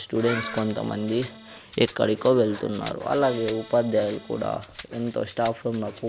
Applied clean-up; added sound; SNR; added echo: none; Rattle (instrument) + Accordion; 13 dB; none.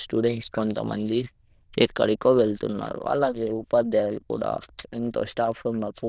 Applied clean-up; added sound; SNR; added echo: neural diffusion model UNIVERSE++.